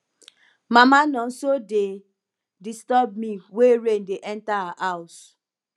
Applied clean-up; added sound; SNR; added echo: none; none; none; none.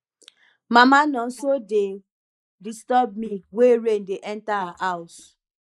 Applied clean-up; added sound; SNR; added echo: neural mask model Resemble Enhance denoiser.